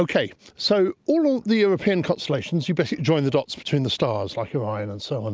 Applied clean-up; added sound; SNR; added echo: none; none; none; none.